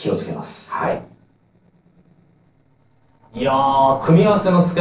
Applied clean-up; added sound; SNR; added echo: neural separator model SepFormer DNS4.